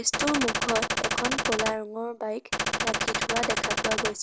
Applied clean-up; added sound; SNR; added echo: none; Gunshot, gunfire; -3 dB; none.